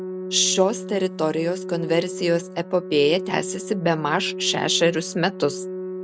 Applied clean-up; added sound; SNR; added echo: none; Organ; 9 dB; none.